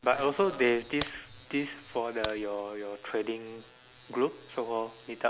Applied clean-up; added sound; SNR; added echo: none; Crack; 10 dB; none.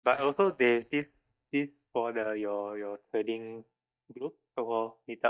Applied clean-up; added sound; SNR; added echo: neural mask model DeepFilterNet 3.